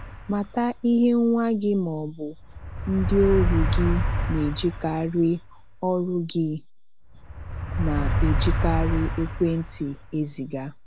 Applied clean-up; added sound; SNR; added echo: none; Motor vehicle (road); 2 dB; none.